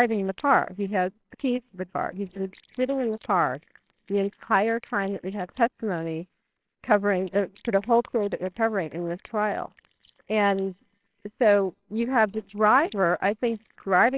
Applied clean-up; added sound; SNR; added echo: neural separator model SepFormer WHAMR!.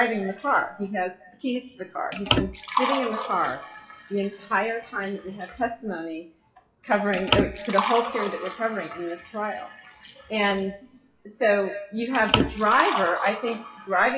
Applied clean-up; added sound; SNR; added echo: classical method WPE with log-MMSE.